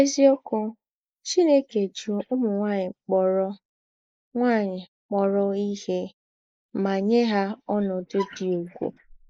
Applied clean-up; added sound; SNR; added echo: neural mask model Resemble Enhance denoiser.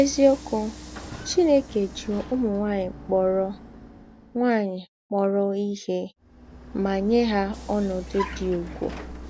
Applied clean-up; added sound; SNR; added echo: none; Vehicle; 14 dB; none.